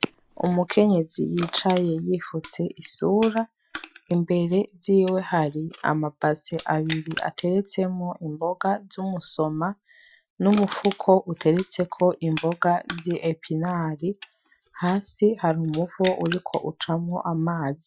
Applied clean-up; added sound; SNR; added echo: classical method Wiener filter.